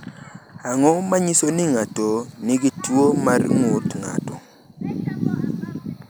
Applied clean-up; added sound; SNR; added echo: none; none; none; none.